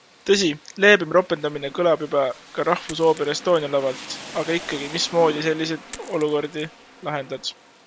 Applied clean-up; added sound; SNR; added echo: none; Rain + Coin (dropping); 18 dB; none.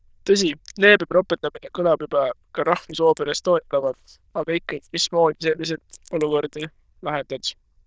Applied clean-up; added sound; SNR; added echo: neural diffusion model UNIVERSE++.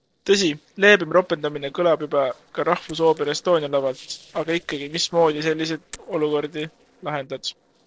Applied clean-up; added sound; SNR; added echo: neural separator model SepFormer DNS4.